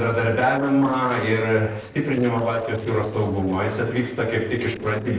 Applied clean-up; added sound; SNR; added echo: neural separator model SepFormer DNS4.